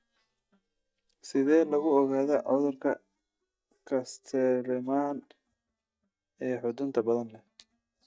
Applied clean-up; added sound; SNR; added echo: neural mask model DeepFilterNet 3.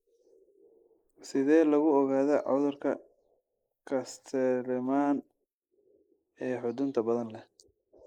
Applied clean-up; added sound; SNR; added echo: neural mask model Resemble Enhance denoiser.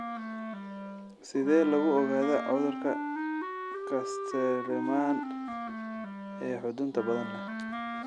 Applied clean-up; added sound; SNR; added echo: none; Wind instrument, woodwind instrument; 5 dB; none.